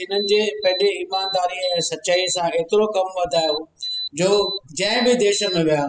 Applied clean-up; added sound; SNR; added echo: classical method spectral subtraction.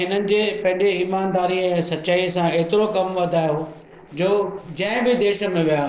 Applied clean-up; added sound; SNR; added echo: neural separator model SepFormer DNS4.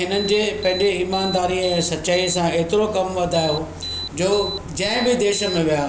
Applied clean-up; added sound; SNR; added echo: none; Alarm; 11 dB; none.